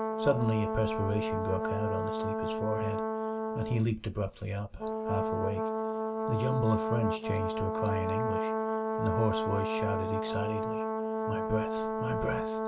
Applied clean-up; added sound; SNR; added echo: none; Brass instrument; -1 dB; none.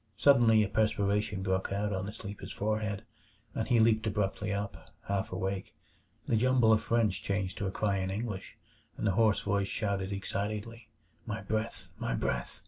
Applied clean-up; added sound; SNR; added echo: none; none; none; none.